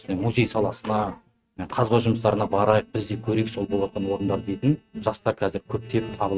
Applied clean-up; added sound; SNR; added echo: neural mask model RNNoise.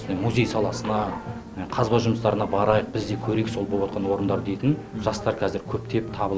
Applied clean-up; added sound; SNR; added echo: none; none; none; none.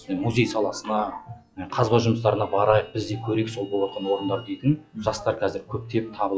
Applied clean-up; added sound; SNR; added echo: classical method log-MMSE.